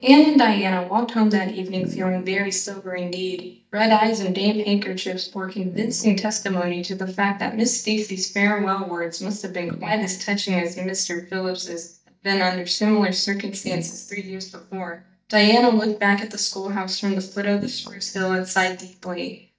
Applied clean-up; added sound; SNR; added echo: neural mask model DeepFilterNet 3.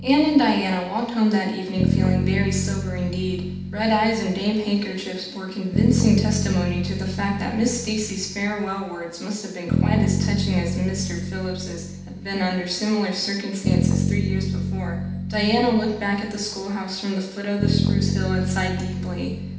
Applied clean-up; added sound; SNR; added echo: none; Bass guitar; 1 dB; reverberation time 0.8 s.